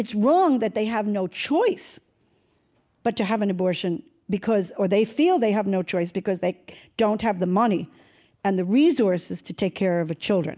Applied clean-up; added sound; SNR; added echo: none; none; none; none.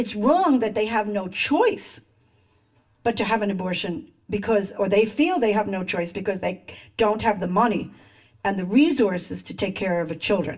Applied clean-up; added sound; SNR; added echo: none; none; none; reverberation time 0.2 s.